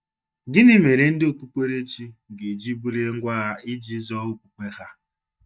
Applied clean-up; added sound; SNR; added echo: neural mask model DeepFilterNet 3.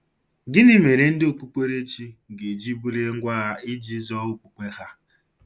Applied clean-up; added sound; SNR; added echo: none; none; none; none.